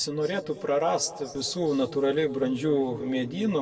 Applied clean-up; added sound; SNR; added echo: none; none; none; reverberation time 1.7 s.